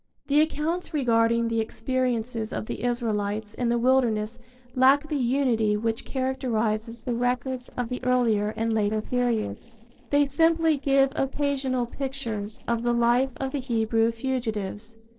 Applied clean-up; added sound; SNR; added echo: neural separator model SepFormer DNS4.